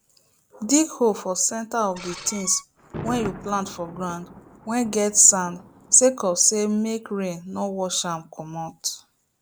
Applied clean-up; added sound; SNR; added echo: none; Screech + Thunder; 18 dB; none.